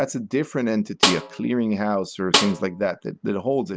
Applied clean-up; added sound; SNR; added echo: none; Snare drum; 2 dB; none.